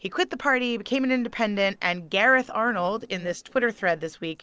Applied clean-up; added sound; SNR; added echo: neural separator model SepFormer DNS4.